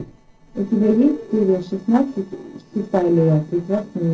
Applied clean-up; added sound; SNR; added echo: neural separator model SepFormer DNS4.